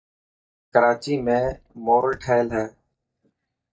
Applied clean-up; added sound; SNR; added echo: neural mask model DeepFilterNet 3.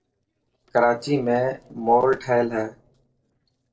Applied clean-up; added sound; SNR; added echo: neural separator model SepFormer DNS4.